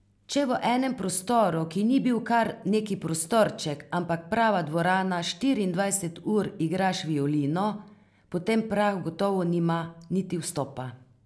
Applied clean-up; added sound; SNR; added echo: none; none; none; none.